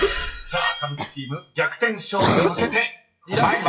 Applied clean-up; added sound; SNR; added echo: classical method WPE with log-MMSE.